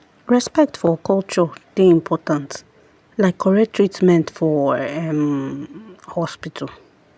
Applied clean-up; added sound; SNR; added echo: none; none; none; none.